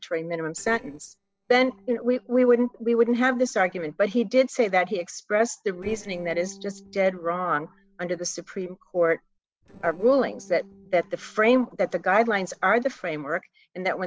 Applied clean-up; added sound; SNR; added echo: neural separator model SepFormer DNS4.